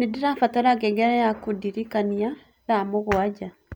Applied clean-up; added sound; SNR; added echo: none; none; none; none.